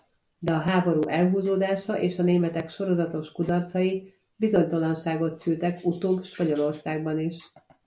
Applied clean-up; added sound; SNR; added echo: none; none; none; none.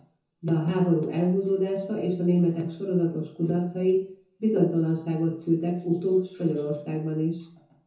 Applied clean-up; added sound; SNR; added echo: none; none; none; reverberation time 0.6 s.